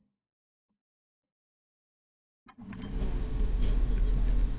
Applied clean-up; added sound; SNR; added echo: neural mask model DeepFilterNet 3.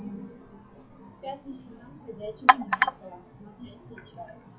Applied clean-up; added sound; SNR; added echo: classical method WPE with log-MMSE.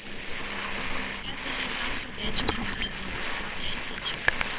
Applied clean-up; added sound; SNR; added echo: neural separator model SepFormer WHAMR!.